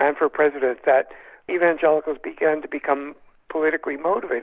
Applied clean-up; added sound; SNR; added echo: none; none; none; none.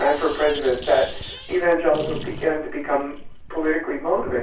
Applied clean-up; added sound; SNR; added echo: none; Sink (filling or washing); 15 dB; reverberation time 0.3 s.